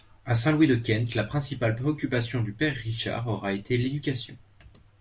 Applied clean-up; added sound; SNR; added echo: none; none; none; none.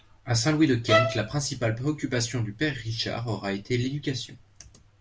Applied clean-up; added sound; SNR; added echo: none; Bowed string instrument; -1 dB; none.